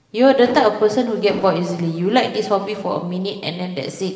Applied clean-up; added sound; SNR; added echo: none; Explosion; 13 dB; reverberation time 2.0 s.